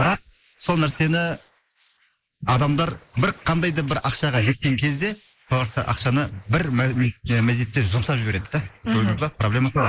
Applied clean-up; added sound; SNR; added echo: neural mask model Resemble Enhance denoiser.